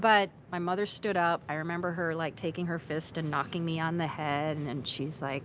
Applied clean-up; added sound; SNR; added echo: none; none; none; none.